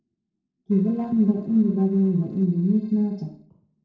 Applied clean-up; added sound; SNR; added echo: neural separator model SepFormer DNS4.